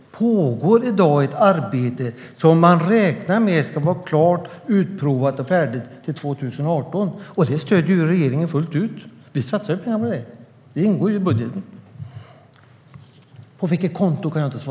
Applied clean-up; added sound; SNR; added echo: none; none; none; none.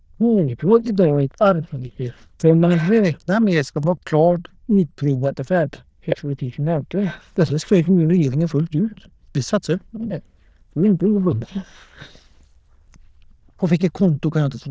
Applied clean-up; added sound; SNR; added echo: neural diffusion model UNIVERSE++.